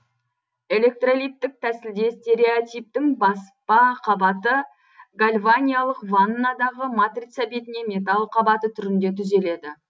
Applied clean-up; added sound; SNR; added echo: none; none; none; none.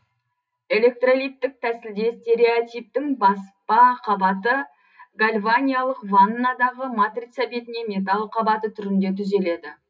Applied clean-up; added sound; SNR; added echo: none; none; none; reverberation time 0.2 s.